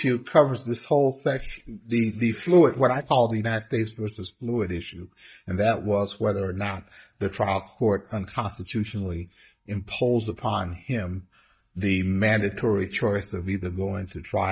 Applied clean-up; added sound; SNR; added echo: neural mask model DeepFilterNet 3.